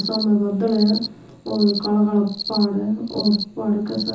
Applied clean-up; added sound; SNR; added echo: none; Cricket; 11 dB; reverberation time 0.6 s.